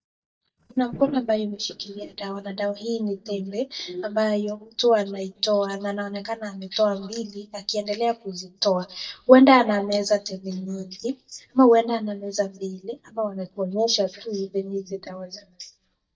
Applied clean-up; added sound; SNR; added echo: neural mask model DeepFilterNet 3.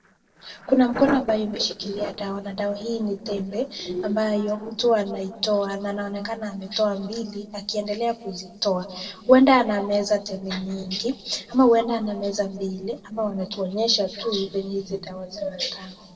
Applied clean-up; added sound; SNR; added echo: neural separator model SepFormer DNS4.